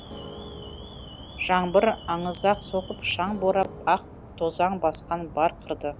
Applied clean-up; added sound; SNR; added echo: none; Alarm + Keyboard (musical); 15 dB; none.